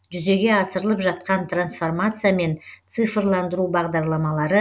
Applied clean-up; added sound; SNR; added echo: none; none; none; none.